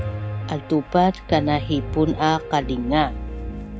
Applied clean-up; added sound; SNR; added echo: none; Piano; 8 dB; none.